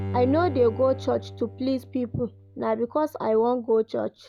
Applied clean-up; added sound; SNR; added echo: none; Bowed string instrument; 12 dB; none.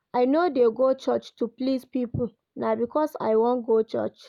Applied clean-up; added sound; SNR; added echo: none; none; none; none.